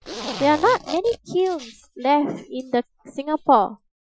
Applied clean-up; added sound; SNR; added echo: classical method Wiener filter.